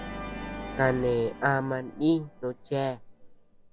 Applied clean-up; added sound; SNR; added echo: none; Organ; 11 dB; none.